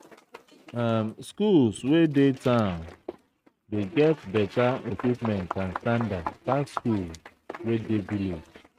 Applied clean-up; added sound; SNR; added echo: neural mask model RNNoise.